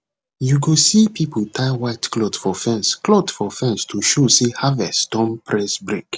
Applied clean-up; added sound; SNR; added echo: none; none; none; none.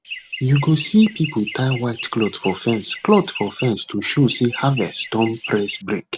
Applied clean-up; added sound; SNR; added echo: none; Chirp, tweet; 11 dB; none.